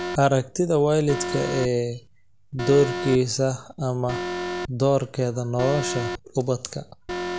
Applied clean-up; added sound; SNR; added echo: none; Alarm; 9 dB; none.